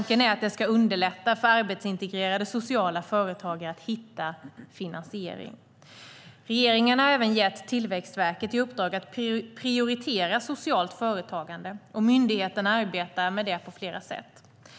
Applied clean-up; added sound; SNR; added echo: none; none; none; none.